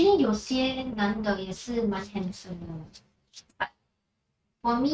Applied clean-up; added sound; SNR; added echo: neural mask model RNNoise.